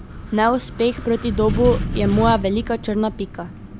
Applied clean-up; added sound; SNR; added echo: none; Wind; 6 dB; none.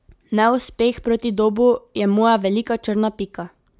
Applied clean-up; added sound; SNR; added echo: none; none; none; none.